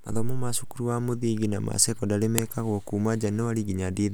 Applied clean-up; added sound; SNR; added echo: none; none; none; none.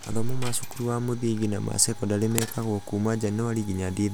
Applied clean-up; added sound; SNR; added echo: none; Coin (dropping); 19 dB; none.